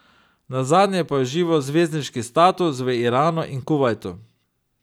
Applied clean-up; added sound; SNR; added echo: none; none; none; none.